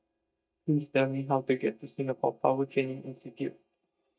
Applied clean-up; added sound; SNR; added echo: neural mask model DeepFilterNet 3.